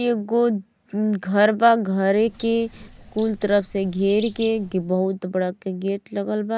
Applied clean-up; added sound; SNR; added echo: none; Bird; 17 dB; none.